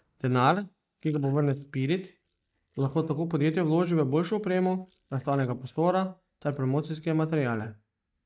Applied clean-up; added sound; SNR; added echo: neural mask model DeepFilterNet 3.